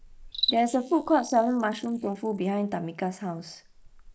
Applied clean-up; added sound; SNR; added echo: neural mask model Resemble Enhance denoiser.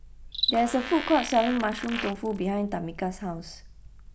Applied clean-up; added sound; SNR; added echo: none; Cricket + Fart; 9 dB; none.